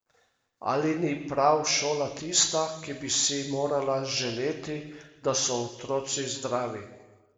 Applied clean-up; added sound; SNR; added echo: none; none; none; reverberation time 1.1 s.